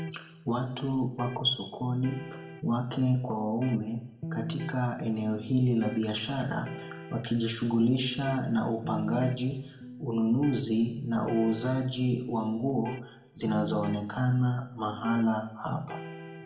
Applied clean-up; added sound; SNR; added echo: none; Electric guitar; 12 dB; reverberation time 0.7 s.